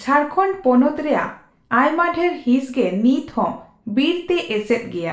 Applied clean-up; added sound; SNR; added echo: none; none; none; reverberation time 0.4 s.